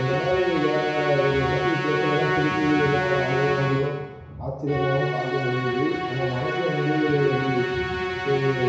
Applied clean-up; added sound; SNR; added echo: none; Musical instrument; 2 dB; reverberation time 1.0 s.